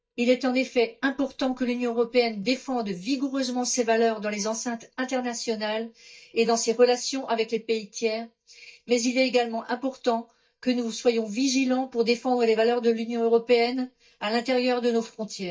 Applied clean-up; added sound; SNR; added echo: neural mask model DeepFilterNet 3.